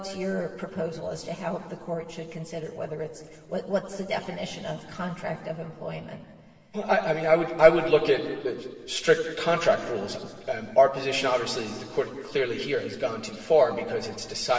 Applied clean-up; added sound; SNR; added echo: none; none; none; reverberation time 1.9 s.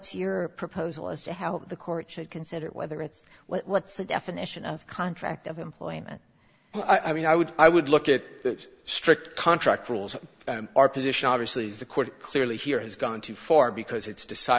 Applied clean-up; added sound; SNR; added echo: none; none; none; none.